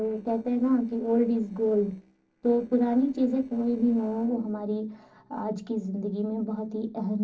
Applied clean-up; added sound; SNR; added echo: neural separator model SepFormer DNS4.